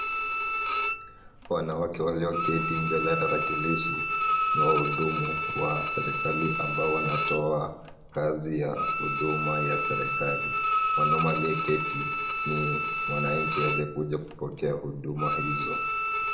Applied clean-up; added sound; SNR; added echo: none; Bowed string instrument; -1 dB; reverberation time 0.8 s.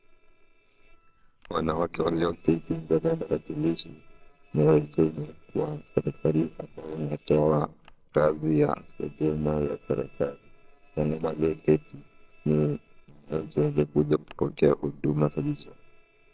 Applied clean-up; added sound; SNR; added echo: neural separator model SepFormer WHAMR!.